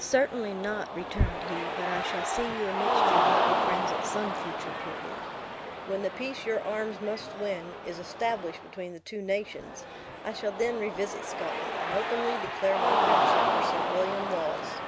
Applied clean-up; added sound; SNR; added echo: none; Cheering; -2 dB; none.